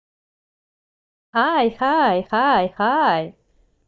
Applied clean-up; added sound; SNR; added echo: neural mask model DeepFilterNet 3.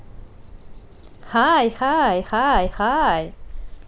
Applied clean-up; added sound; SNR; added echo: none; Bird vocalization, bird call, bird song; 12 dB; none.